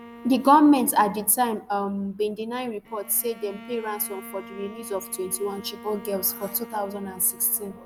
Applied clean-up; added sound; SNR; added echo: none; Bowed string instrument; 19 dB; none.